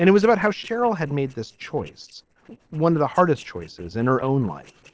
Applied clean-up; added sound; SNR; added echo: neural separator model SepFormer DNS4.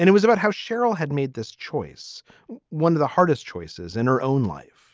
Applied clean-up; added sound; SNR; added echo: none; none; none; none.